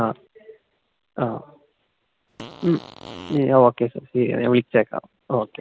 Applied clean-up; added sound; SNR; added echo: none; Fart; 16 dB; none.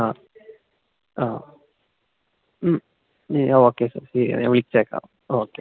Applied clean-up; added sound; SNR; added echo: none; none; none; none.